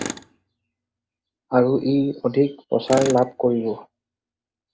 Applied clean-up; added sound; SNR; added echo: none; Tools; 15 dB; none.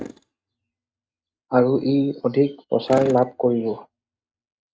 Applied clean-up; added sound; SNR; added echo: neural mask model RNNoise.